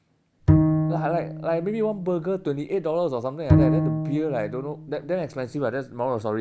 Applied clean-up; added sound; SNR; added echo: none; Bowed string instrument; -2 dB; none.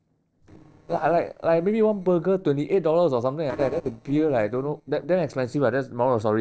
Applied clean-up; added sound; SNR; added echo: neural separator model SepFormer DNS4.